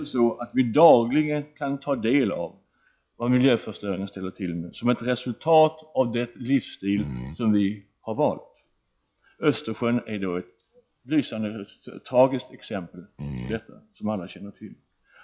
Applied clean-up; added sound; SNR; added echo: classical method log-MMSE.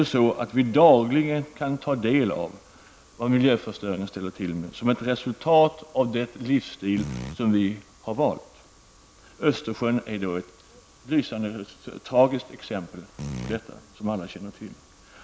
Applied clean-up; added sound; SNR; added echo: none; Fart; 10 dB; none.